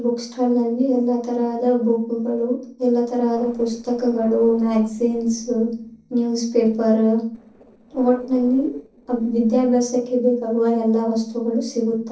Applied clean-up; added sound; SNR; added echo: neural separator model SepFormer DNS4.